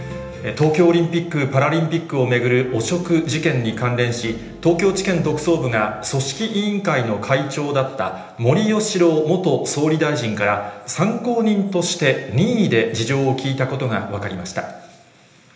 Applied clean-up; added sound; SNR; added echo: none; Piano; 20 dB; reverberation time 1.0 s.